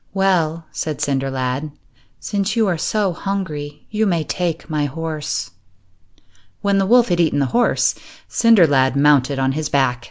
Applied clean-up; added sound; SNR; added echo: none; none; none; none.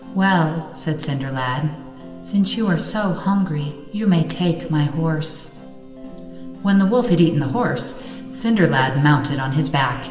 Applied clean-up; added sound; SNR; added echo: none; Piano; 17 dB; reverberation time 1.2 s.